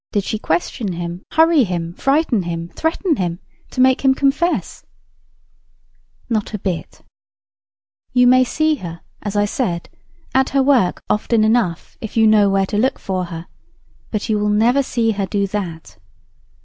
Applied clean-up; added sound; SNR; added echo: none; none; none; none.